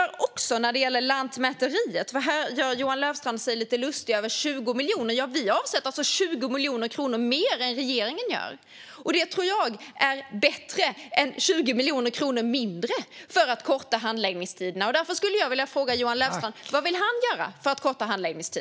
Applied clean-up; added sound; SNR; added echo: none; none; none; none.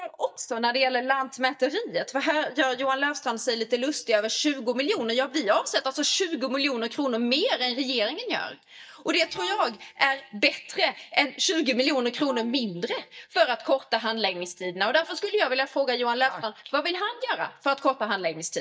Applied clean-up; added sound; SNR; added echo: neural mask model DeepFilterNet 3.